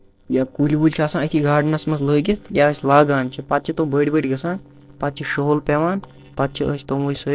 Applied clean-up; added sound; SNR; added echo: neural separator model SepFormer DNS4.